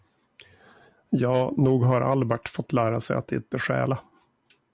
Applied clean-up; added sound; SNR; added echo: none; none; none; none.